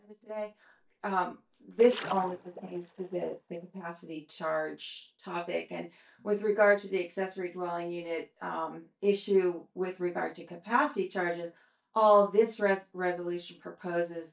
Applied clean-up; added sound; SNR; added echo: neural mask model DeepFilterNet 3.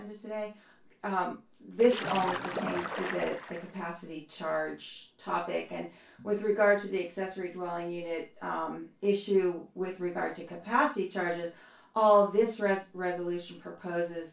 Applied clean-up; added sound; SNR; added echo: none; Splash, splatter; 6 dB; reverberation time 0.2 s.